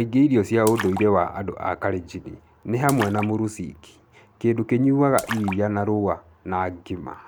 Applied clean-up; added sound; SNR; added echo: none; Splash, splatter; 15 dB; none.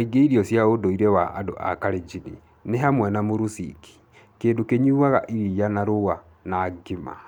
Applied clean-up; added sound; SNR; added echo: none; none; none; none.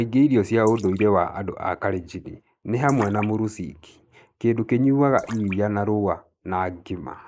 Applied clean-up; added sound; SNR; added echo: neural mask model Resemble Enhance denoiser.